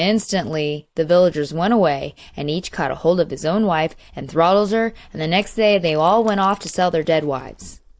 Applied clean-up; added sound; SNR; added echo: neural mask model Resemble Enhance denoiser.